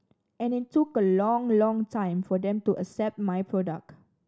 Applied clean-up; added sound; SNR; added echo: none; none; none; none.